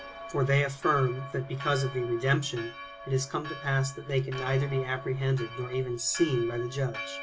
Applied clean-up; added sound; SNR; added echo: none; Church bell; 13 dB; reverberation time 0.2 s.